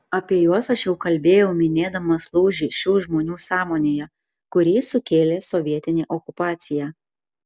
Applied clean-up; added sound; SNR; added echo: none; none; none; none.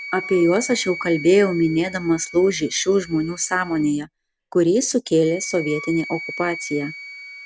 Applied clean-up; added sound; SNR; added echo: none; Wind instrument, woodwind instrument; 14 dB; none.